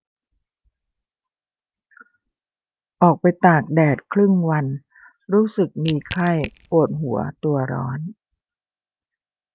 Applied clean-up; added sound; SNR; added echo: none; Crack / Crushing; 11 dB; none.